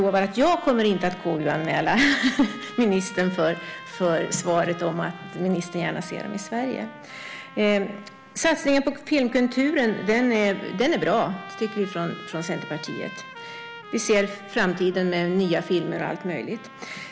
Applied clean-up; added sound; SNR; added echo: none; Trumpet; 17 dB; none.